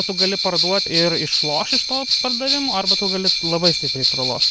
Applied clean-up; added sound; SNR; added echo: none; Bell; -3 dB; none.